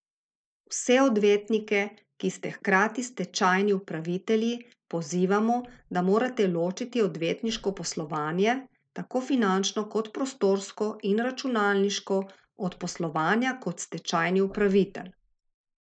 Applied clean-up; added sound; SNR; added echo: neural mask model Resemble Enhance denoiser.